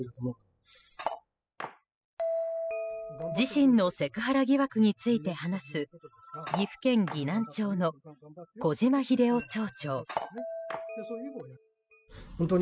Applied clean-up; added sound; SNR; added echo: classical method spectral subtraction.